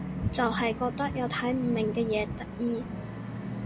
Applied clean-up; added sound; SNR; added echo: none; Musical instrument; 5 dB; none.